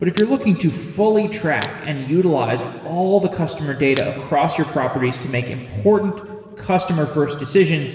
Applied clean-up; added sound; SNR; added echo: none; Shatter; 15 dB; reverberation time 2.8 s.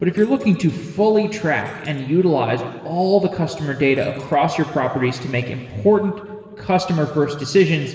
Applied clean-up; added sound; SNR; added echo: neural separator model SepFormer DNS4.